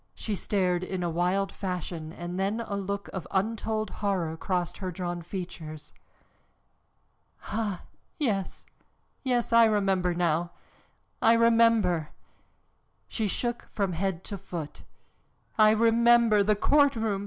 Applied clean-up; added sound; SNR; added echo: none; none; none; none.